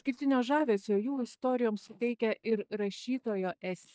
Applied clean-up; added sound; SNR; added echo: neural mask model DeepFilterNet 3.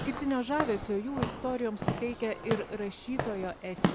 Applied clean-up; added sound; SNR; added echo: none; Walk, footsteps / Siren; 3 dB; none.